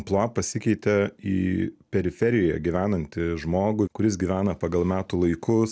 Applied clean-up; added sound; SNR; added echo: none; none; none; none.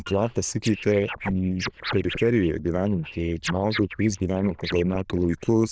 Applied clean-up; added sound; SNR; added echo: neural diffusion model UNIVERSE++.